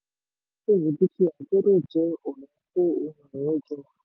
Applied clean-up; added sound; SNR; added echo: none; none; none; none.